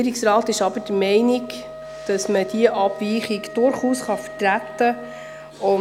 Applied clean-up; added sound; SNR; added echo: none; Wind instrument, woodwind instrument; 15 dB; none.